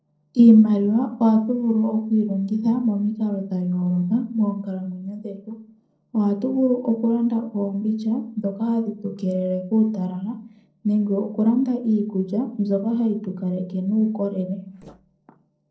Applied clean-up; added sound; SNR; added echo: neural separator model SepFormer DNS4.